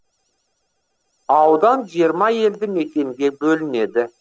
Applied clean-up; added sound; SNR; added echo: neural separator model SepFormer DNS4.